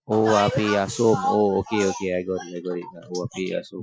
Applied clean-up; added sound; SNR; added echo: classical method Wiener filter.